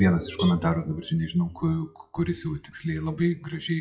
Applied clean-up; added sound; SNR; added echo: classical method WPE with log-MMSE.